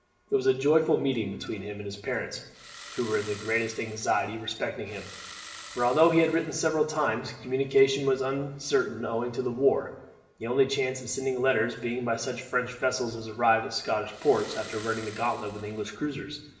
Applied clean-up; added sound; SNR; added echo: none; Engine starting; 18 dB; reverberation time 0.8 s.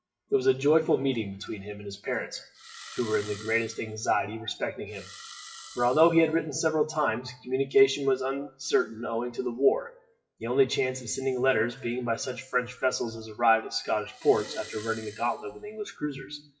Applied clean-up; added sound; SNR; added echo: classical method WPE with log-MMSE.